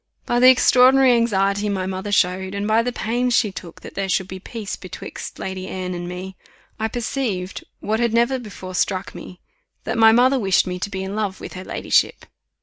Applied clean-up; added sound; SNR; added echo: none; none; none; none.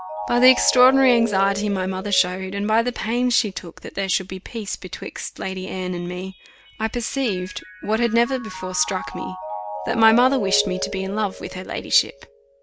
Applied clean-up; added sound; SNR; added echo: none; Mallet percussion; 12 dB; none.